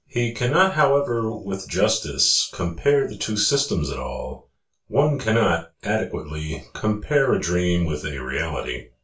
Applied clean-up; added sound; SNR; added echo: none; none; none; reverberation time 0.3 s.